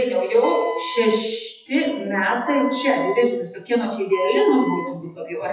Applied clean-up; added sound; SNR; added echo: classical method WPE with log-MMSE.